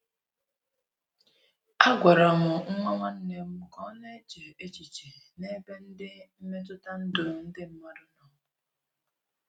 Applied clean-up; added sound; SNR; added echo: none; none; none; none.